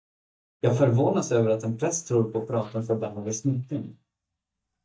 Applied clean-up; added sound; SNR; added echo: neural mask model DeepFilterNet 3.